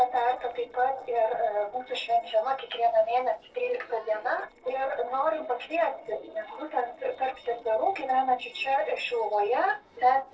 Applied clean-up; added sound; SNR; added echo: neural separator model SepFormer DNS4.